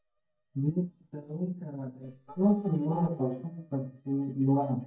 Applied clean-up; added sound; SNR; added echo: neural mask model DeepFilterNet 3.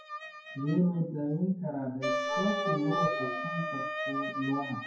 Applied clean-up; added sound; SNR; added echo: classical method WPE with log-MMSE.